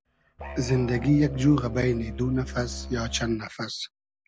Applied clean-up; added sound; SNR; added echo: none; Musical instrument; 11 dB; none.